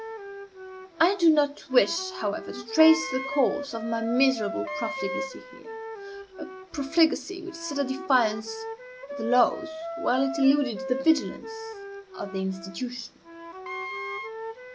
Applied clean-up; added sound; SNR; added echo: none; Wind instrument, woodwind instrument + Wind instrument, woodwind instrument; 9 dB; none.